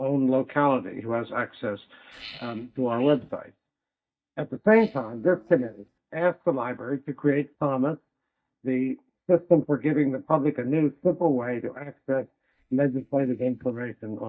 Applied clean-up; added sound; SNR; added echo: neural mask model DeepFilterNet 3.